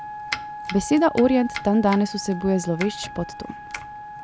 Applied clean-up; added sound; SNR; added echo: none; Domestic sounds, home sounds + Wind instrument, woodwind instrument; 11 dB; none.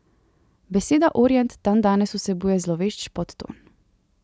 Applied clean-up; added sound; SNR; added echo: none; none; none; none.